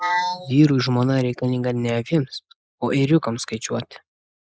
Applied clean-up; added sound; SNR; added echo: neural mask model Resemble Enhance denoiser.